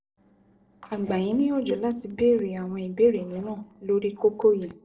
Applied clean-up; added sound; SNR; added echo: neural separator model SepFormer DNS4.